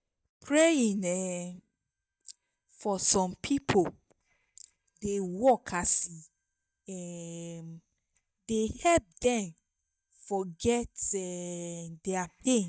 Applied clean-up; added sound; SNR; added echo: neural mask model DeepFilterNet 3.